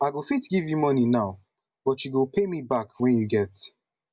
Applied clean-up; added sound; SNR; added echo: none; none; none; none.